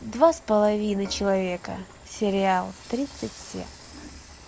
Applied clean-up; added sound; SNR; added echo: none; Frying (food) / Dishes, pots, and pans; 19 dB; none.